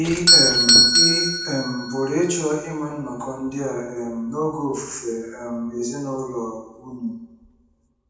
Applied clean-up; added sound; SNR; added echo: none; Doorbell; -3 dB; reverberation time 0.8 s.